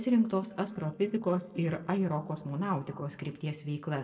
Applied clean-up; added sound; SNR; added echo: neural separator model SepFormer DNS4.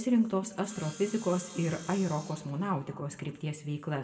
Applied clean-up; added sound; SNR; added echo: none; Sawing; 17 dB; reverberation time 1.2 s.